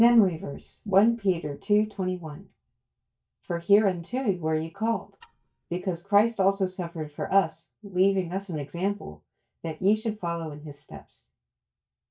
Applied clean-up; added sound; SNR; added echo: neural mask model DeepFilterNet 3.